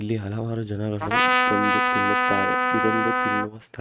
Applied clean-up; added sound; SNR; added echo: neural mask model RNNoise.